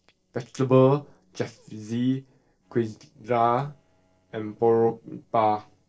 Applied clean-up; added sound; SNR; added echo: neural separator model SepFormer DNS4.